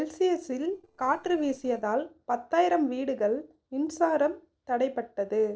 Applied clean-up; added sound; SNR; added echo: neural separator model SepFormer DNS4.